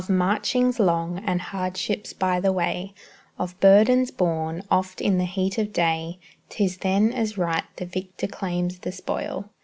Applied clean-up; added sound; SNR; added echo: none; none; none; none.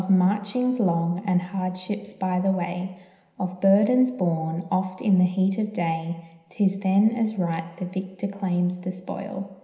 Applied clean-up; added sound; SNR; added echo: none; none; none; reverberation time 0.9 s.